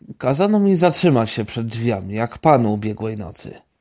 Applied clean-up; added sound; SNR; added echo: none; none; none; none.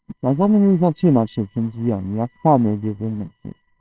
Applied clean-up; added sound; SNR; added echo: neural separator model SepFormer WHAMR!.